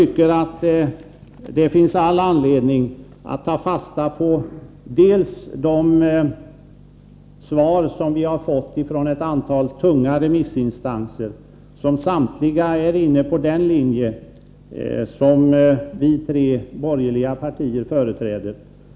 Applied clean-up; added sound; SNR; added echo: none; none; none; none.